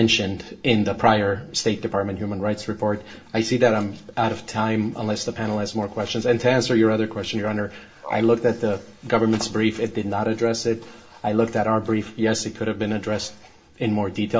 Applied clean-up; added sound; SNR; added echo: none; Frog; 17 dB; reverberation time 0.2 s.